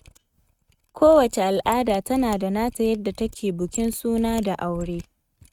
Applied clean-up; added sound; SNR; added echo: neural mask model RNNoise.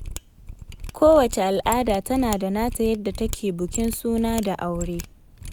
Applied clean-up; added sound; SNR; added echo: none; Mechanisms; 11 dB; none.